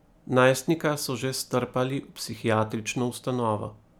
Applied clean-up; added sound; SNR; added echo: none; none; none; none.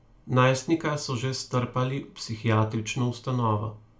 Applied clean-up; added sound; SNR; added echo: none; none; none; reverberation time 0.2 s.